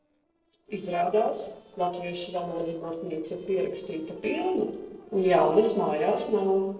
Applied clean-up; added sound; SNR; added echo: neural separator model SepFormer DNS4.